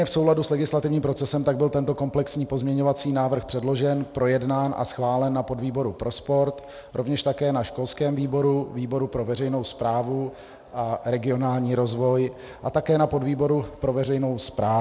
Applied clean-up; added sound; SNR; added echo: none; none; none; none.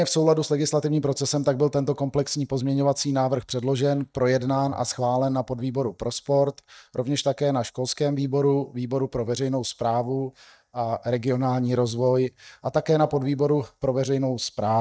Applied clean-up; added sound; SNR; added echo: neural mask model DeepFilterNet 3.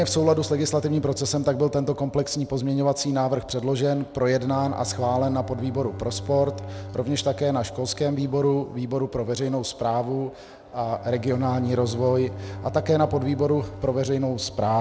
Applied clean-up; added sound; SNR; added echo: none; Bowed string instrument; 14 dB; none.